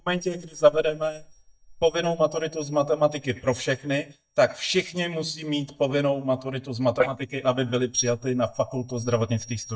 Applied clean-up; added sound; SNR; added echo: neural mask model DeepFilterNet 3.